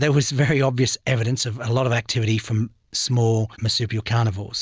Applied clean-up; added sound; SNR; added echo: none; none; none; none.